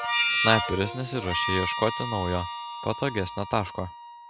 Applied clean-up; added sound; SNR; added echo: none; Harmonica; 2 dB; none.